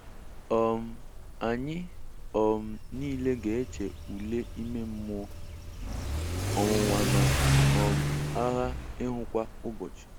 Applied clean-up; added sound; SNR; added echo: none; Accelerating, revving, vroom / Car; -1 dB; none.